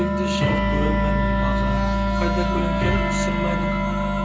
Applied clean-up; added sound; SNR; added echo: none; Wind instrument, woodwind instrument; 1 dB; reverberation time 0.5 s.